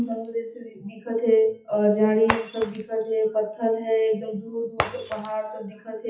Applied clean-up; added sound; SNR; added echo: classical method WPE with log-MMSE.